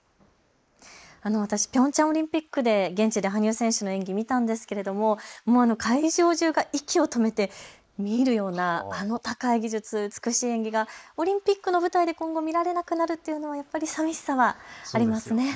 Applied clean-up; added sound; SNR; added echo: neural mask model Resemble Enhance denoiser.